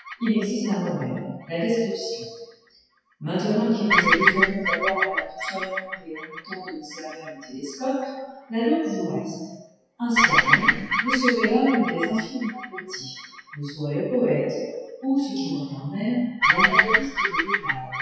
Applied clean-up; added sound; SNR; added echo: classical method WPE with log-MMSE.